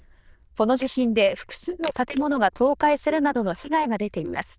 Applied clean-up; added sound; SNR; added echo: neural diffusion model UNIVERSE++.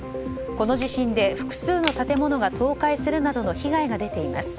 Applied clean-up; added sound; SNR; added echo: none; Crushing; 14 dB; none.